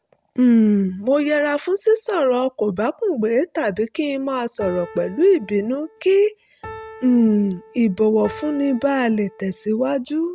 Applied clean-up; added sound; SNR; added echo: none; Piano; 19 dB; none.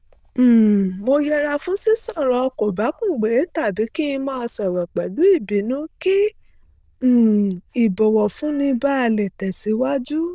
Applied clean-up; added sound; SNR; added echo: neural diffusion model UNIVERSE++.